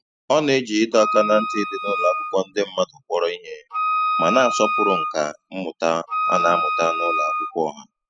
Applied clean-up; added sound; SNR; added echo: classical method spectral subtraction.